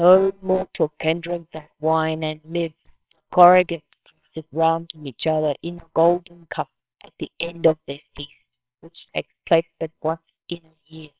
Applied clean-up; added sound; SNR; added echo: neural separator model SepFormer WHAMR!.